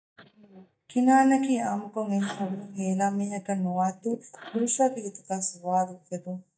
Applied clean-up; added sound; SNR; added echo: neural mask model DeepFilterNet 3.